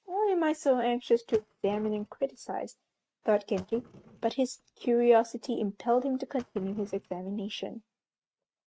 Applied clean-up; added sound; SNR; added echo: neural mask model RNNoise.